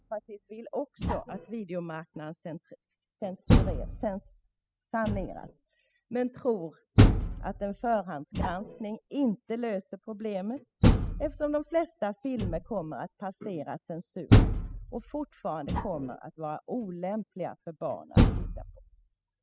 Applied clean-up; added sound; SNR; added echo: classical method spectral subtraction.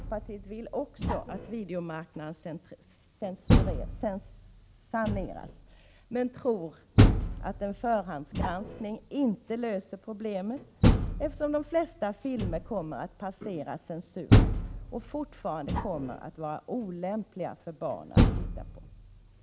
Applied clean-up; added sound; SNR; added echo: none; Door; -5 dB; none.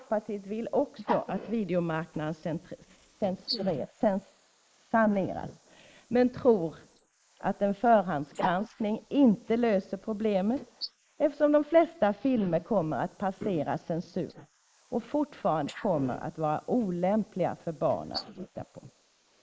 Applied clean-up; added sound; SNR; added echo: neural mask model Resemble Enhance denoiser.